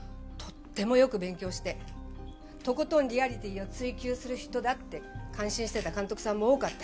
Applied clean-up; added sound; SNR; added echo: none; none; none; none.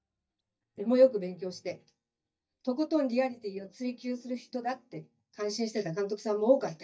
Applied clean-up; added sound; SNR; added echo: neural mask model DeepFilterNet 3.